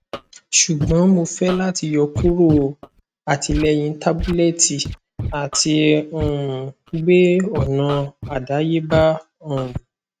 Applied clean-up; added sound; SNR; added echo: neural mask model RNNoise.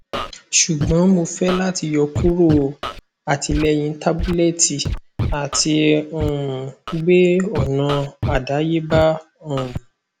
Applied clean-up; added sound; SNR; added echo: none; Scratching (performance technique); 9 dB; none.